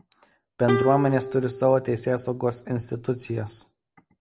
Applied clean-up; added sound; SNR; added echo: none; Plucked string instrument; 7 dB; none.